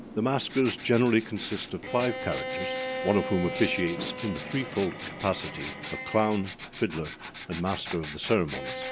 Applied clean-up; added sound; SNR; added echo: none; Writing + Bowed string instrument; 6 dB; none.